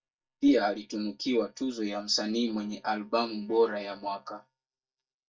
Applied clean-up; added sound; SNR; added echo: neural mask model DeepFilterNet 3.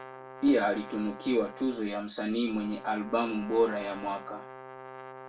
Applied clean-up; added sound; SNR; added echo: none; Brass instrument; 15 dB; reverberation time 0.2 s.